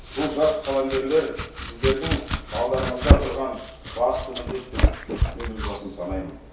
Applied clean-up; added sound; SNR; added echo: none; Domestic sounds, home sounds; -1 dB; none.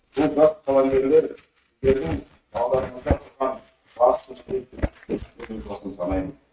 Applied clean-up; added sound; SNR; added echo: neural mask model RNNoise.